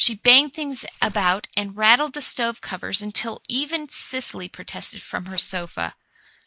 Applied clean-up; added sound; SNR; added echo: neural mask model Resemble Enhance denoiser.